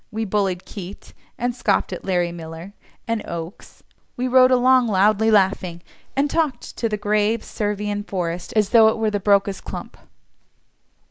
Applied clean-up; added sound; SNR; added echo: none; none; none; none.